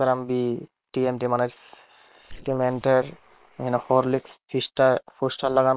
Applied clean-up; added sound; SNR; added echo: neural separator model SepFormer WHAM!.